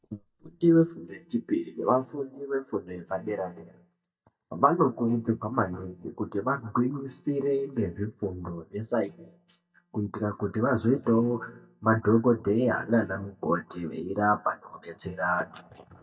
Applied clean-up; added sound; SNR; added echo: neural mask model DeepFilterNet 3.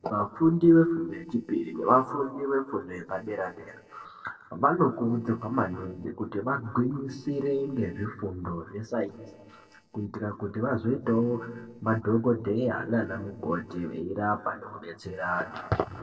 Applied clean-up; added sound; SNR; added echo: neural separator model SepFormer DNS4.